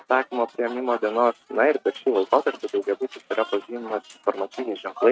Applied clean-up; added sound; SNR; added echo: neural mask model RNNoise.